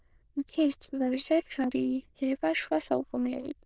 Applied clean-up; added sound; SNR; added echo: neural diffusion model UNIVERSE++.